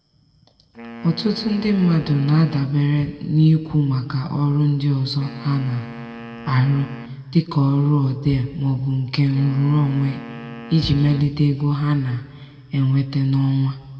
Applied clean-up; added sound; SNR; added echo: none; Wind instrument, woodwind instrument; 18 dB; reverberation time 1.7 s.